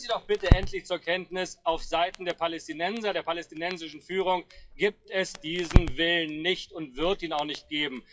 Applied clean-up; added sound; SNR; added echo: classical method WPE with log-MMSE.